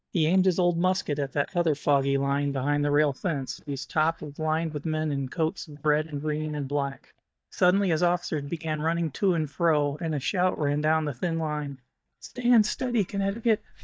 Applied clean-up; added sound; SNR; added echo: neural mask model DeepFilterNet 3.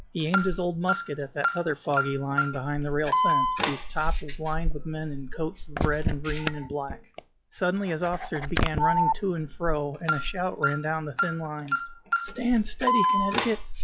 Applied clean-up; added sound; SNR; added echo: classical method log-MMSE.